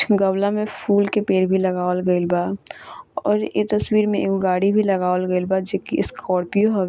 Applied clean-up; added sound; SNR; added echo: none; none; none; none.